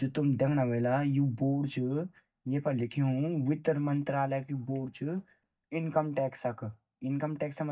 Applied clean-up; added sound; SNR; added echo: neural mask model DeepFilterNet 3.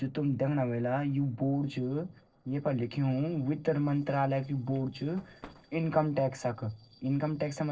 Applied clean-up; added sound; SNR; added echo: neural separator model SepFormer DNS4.